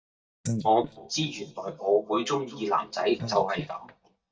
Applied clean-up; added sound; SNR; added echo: neural mask model DeepFilterNet 3.